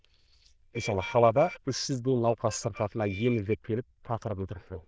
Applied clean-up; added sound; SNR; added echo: neural diffusion model UNIVERSE++.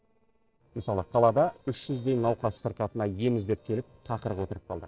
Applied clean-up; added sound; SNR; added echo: neural separator model SepFormer DNS4.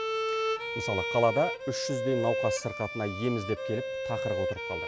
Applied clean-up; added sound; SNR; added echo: none; Bowed string instrument; 1 dB; none.